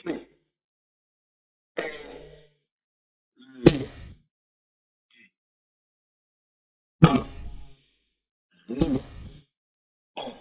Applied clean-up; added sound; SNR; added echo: neural mask model DeepFilterNet 3.